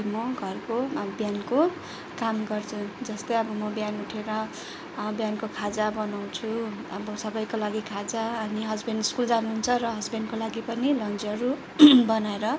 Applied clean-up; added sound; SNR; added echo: none; none; none; none.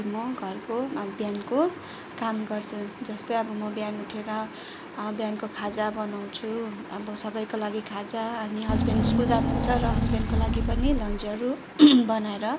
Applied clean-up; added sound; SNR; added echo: none; Engine / Car; -3 dB; none.